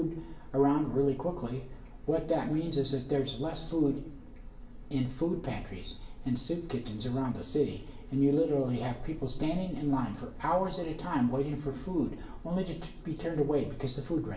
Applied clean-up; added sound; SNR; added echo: none; none; none; reverberation time 0.8 s.